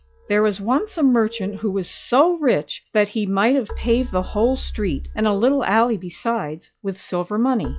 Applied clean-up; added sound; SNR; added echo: classical method log-MMSE.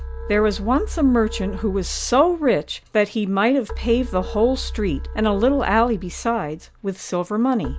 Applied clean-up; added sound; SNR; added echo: none; Keyboard (musical); 10 dB; none.